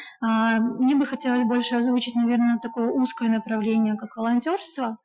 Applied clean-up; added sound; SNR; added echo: classical method Wiener filter.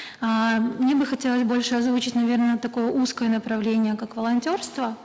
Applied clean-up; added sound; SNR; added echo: none; none; none; none.